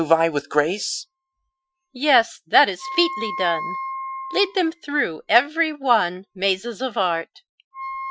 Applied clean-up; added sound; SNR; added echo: classical method Wiener filter.